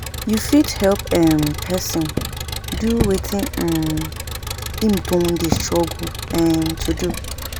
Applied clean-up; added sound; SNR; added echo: none; Engine + Walk, footsteps; 5 dB; none.